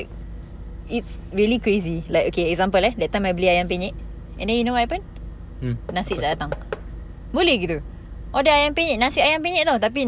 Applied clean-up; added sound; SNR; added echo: none; Knock / Wood; 16 dB; none.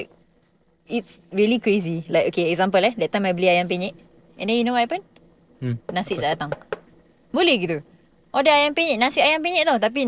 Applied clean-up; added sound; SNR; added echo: neural separator model SepFormer DNS4.